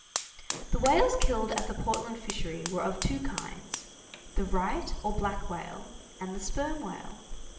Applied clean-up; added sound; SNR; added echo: none; Fire; 12 dB; reverberation time 0.8 s.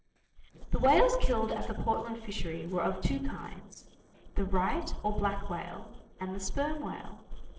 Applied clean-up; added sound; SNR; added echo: neural separator model SepFormer DNS4.